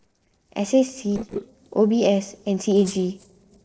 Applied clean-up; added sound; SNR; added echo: neural separator model SepFormer DNS4.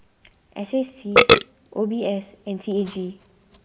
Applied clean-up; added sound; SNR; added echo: none; Burping, eructation; -4 dB; reverberation time 0.7 s.